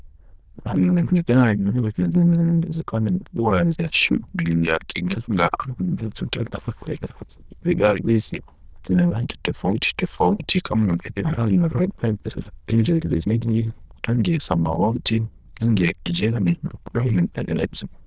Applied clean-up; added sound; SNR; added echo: neural diffusion model UNIVERSE++.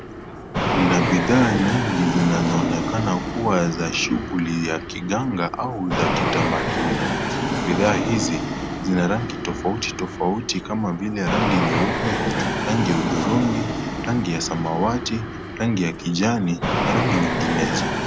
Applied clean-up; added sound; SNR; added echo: none; Fixed-wing aircraft, airplane; 1 dB; none.